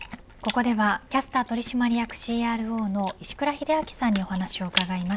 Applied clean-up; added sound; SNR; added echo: none; Chewing, mastication; 9 dB; none.